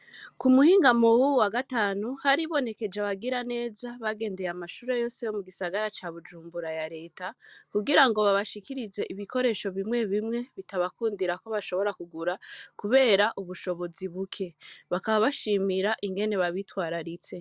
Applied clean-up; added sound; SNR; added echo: none; none; none; none.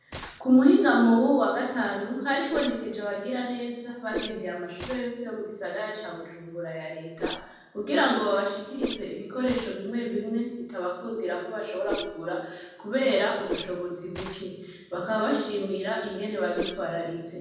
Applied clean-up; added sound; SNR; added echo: none; Whoosh, swoosh, swish; 12 dB; reverberation time 1.2 s.